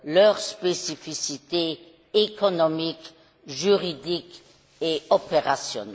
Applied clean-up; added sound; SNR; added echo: none; none; none; none.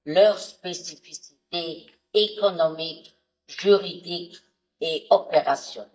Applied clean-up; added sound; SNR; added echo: neural mask model DeepFilterNet 3.